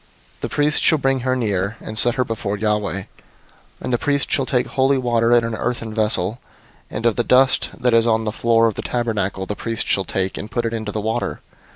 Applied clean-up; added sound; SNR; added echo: none; none; none; none.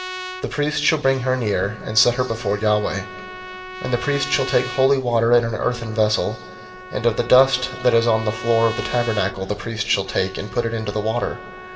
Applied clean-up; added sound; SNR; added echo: none; Trumpet; 14 dB; reverberation time 1.8 s.